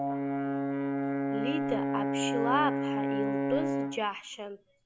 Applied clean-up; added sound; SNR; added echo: none; Brass instrument; -4 dB; none.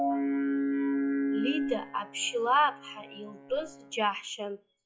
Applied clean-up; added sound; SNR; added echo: classical method log-MMSE.